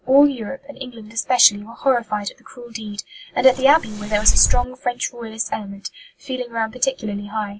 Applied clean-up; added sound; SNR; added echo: none; Fireworks; -2 dB; none.